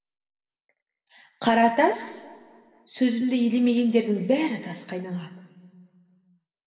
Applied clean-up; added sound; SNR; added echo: none; none; none; reverberation time 2.6 s.